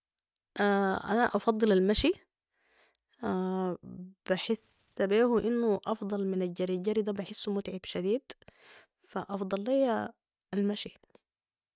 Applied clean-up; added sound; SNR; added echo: none; none; none; none.